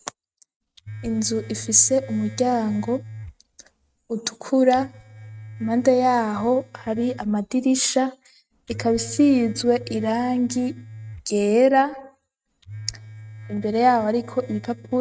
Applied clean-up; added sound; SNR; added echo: neural mask model RNNoise.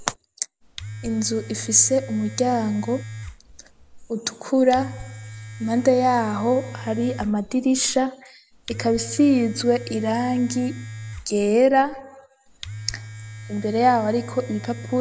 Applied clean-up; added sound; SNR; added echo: none; Domestic sounds, home sounds; 14 dB; none.